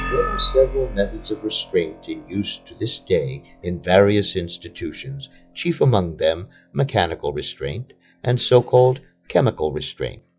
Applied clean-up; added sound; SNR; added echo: classical method log-MMSE.